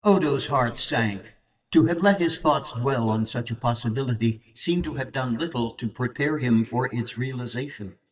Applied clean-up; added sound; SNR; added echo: neural mask model DeepFilterNet 3.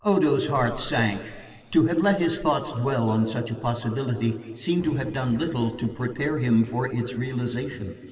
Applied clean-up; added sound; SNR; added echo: neural separator model SepFormer DNS4.